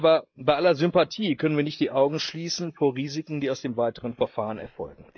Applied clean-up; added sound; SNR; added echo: neural mask model Resemble Enhance denoiser.